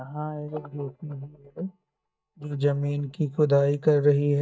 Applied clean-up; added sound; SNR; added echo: neural mask model DeepFilterNet 3.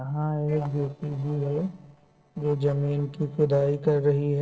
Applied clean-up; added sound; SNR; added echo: neural separator model SepFormer DNS4.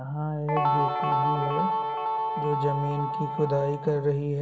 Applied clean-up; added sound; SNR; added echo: none; Guitar; -1 dB; reverberation time 1.2 s.